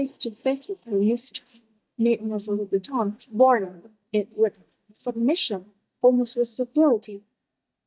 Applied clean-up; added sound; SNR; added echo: neural mask model DeepFilterNet 3.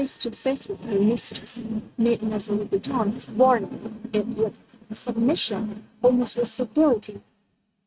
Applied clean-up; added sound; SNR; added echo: neural mask model RNNoise.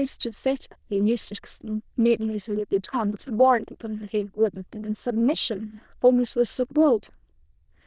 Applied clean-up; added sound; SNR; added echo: neural diffusion model UNIVERSE++.